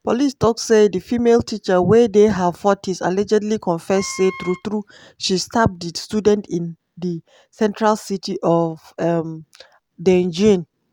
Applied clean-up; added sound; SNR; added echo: none; Wind instrument, woodwind instrument; 17 dB; none.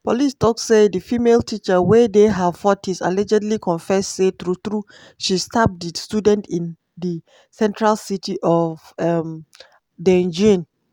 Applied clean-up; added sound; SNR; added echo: none; none; none; none.